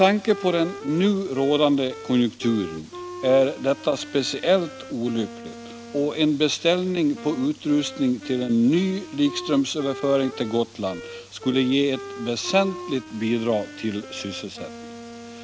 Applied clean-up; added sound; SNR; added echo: none; Wind instrument, woodwind instrument; 15 dB; none.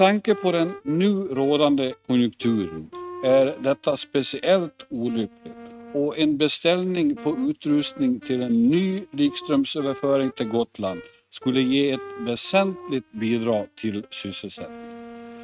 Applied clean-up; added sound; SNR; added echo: neural mask model RNNoise.